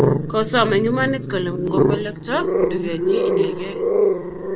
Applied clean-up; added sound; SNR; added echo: none; Growling; -2 dB; none.